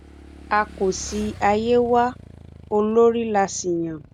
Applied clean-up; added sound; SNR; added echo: none; Motorcycle / Engine; 19 dB; none.